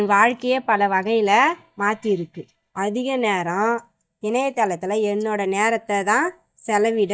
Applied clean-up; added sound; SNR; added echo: neural mask model DeepFilterNet 3.